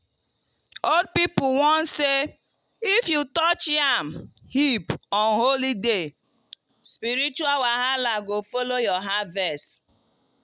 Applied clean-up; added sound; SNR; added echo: none; none; none; none.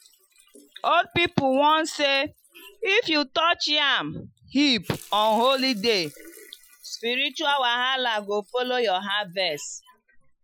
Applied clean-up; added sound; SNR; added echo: classical method Wiener filter.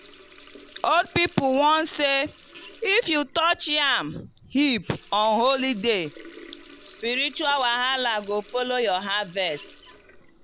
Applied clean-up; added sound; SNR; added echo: none; Water tap, faucet; 20 dB; none.